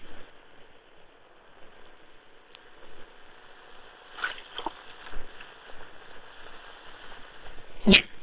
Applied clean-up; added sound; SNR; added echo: neural separator model SepFormer WHAM!.